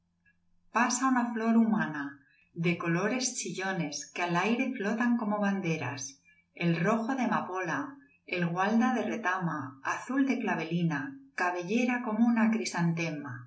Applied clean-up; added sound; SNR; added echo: none; none; none; reverberation time 0.2 s.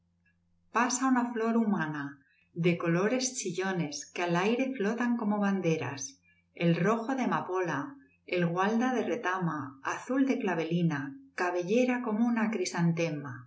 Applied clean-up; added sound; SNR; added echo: none; none; none; none.